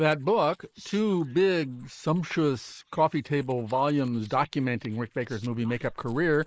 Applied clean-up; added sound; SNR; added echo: neural mask model Resemble Enhance denoiser.